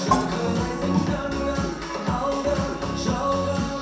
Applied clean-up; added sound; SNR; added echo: none; Percussion; 7 dB; reverberation time 0.7 s.